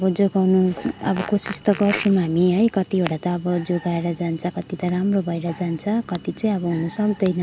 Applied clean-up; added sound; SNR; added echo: none; Fart; 14 dB; none.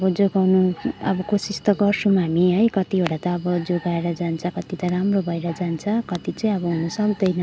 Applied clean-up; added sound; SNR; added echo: none; none; none; none.